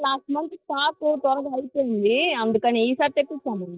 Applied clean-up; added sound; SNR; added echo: neural mask model DeepFilterNet 3.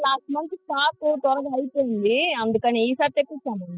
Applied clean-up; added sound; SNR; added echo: classical method spectral subtraction.